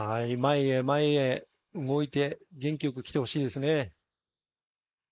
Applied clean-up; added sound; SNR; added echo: neural mask model Resemble Enhance denoiser.